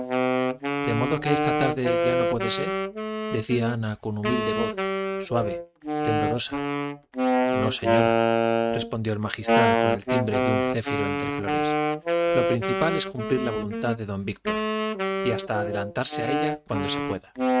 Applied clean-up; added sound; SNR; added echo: neural mask model RNNoise.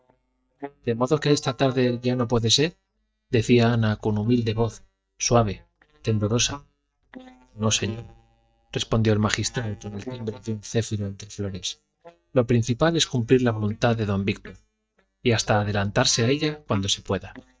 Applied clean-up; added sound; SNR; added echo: neural mask model DeepFilterNet 3.